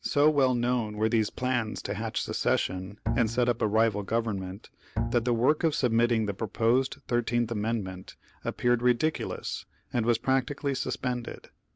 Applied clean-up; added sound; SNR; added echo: none; Bowed string instrument; 7 dB; none.